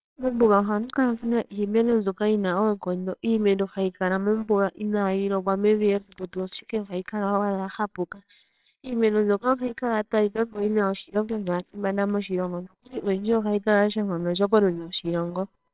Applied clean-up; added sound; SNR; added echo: neural separator model SepFormer WHAMR!.